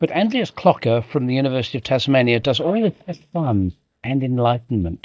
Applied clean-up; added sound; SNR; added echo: neural mask model DeepFilterNet 3.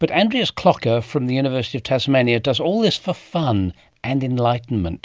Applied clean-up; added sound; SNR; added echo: none; none; none; none.